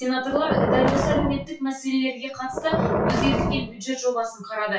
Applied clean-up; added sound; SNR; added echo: classical method WPE with log-MMSE.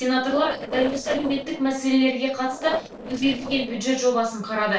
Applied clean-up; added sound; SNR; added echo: neural separator model SepFormer DNS4.